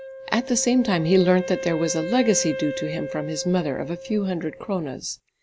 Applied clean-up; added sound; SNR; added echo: none; Wind instrument, woodwind instrument; 10 dB; none.